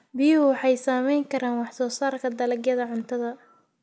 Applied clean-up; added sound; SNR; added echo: none; none; none; none.